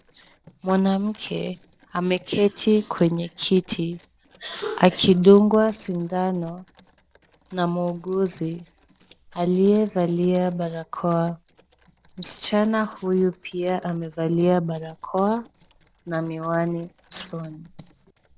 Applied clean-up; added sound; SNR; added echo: neural separator model SepFormer DNS4.